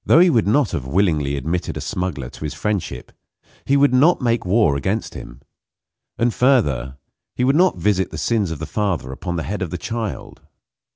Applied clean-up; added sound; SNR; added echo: none; none; none; none.